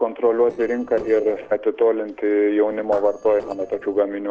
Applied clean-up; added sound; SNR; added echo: neural separator model SepFormer DNS4.